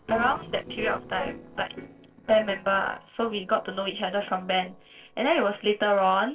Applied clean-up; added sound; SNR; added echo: neural separator model SepFormer DNS4.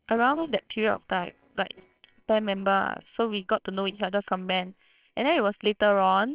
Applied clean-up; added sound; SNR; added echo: neural separator model SepFormer WHAMR!.